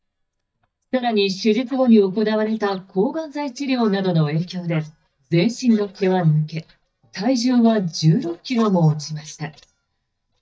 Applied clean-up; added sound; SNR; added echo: neural mask model DeepFilterNet 3.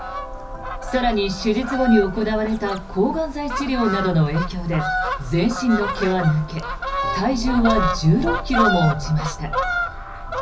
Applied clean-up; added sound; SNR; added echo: none; Fowl; 4 dB; reverberation time 0.4 s.